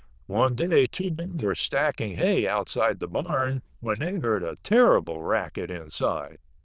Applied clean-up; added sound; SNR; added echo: neural diffusion model UNIVERSE++.